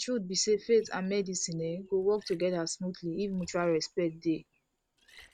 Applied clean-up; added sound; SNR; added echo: neural mask model RNNoise.